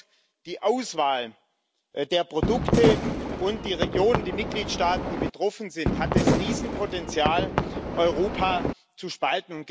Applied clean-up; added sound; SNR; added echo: none; Fireworks; -1 dB; none.